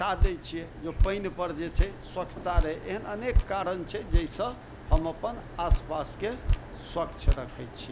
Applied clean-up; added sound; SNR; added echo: none; Drip; -4 dB; none.